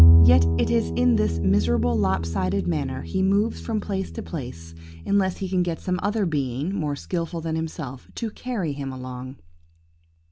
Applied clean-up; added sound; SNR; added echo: none; Bowed string instrument; 0 dB; none.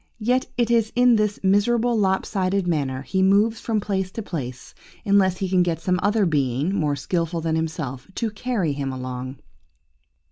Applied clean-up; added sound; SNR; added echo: none; none; none; none.